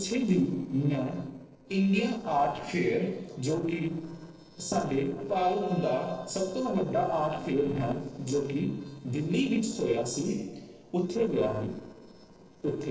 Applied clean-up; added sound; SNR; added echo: neural separator model SepFormer DNS4.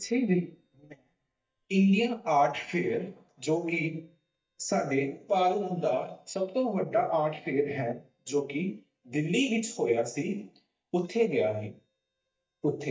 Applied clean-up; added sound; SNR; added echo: neural mask model DeepFilterNet 3.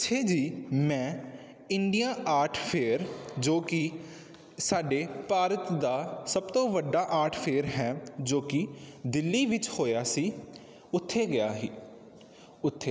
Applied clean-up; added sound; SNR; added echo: none; none; none; none.